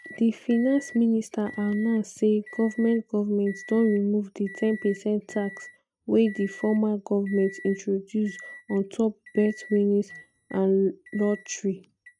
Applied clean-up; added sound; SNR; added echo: neural mask model RNNoise.